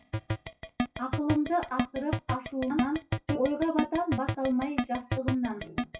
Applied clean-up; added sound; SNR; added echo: classical method WPE with log-MMSE.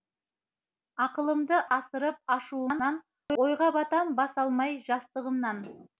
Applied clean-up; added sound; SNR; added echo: none; none; none; none.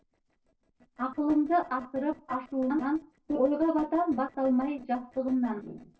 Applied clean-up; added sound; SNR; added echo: neural separator model SepFormer DNS4.